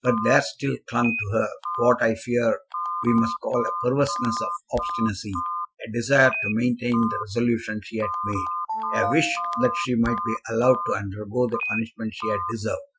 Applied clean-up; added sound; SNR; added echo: classical method Wiener filter.